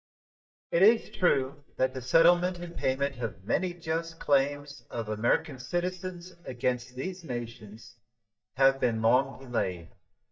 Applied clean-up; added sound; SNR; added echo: neural mask model DeepFilterNet 3.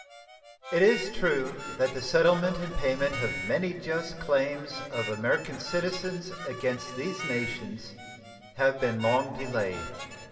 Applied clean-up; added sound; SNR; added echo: none; Harmonica; 12 dB; reverberation time 2.5 s.